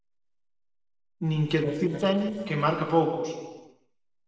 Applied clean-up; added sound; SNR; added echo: neural separator model SepFormer DNS4.